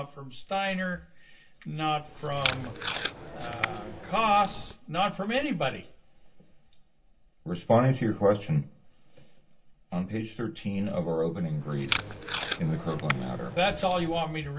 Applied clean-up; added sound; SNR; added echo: none; Packing tape, duct tape; 4 dB; reverberation time 0.2 s.